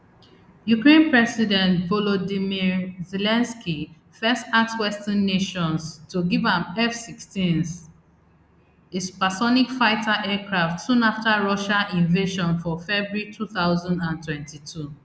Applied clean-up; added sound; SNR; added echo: none; none; none; none.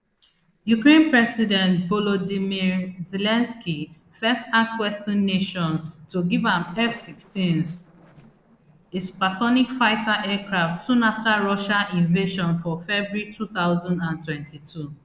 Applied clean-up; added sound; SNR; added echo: neural separator model SepFormer DNS4.